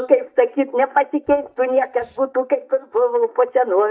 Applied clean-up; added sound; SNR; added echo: neural mask model DeepFilterNet 3.